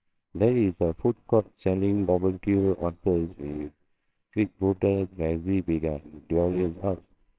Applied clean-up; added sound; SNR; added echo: neural separator model SepFormer WHAMR!.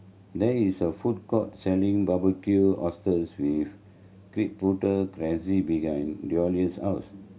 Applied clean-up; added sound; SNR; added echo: none; none; none; none.